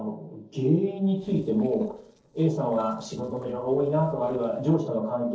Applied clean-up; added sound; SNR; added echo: neural separator model SepFormer DNS4.